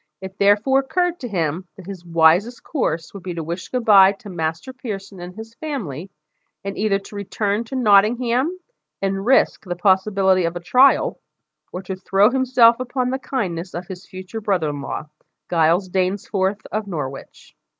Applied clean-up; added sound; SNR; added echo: none; none; none; none.